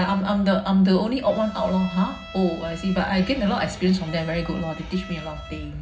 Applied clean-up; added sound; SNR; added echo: none; Bowed string instrument; 19 dB; reverberation time 0.4 s.